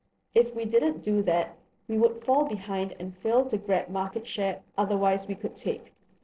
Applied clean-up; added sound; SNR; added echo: neural separator model SepFormer DNS4.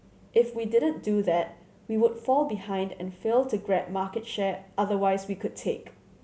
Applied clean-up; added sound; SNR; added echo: none; none; none; none.